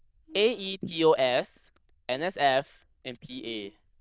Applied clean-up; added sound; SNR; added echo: neural diffusion model UNIVERSE++.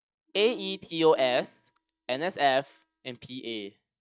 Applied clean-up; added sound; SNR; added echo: neural mask model DeepFilterNet 3.